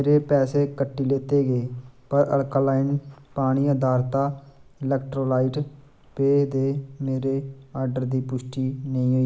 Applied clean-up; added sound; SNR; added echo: none; none; none; none.